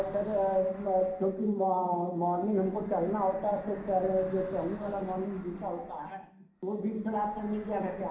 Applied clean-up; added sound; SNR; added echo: none; Fixed-wing aircraft, airplane; 19 dB; reverberation time 0.5 s.